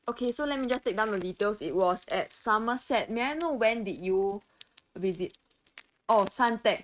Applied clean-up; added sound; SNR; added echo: neural mask model RNNoise.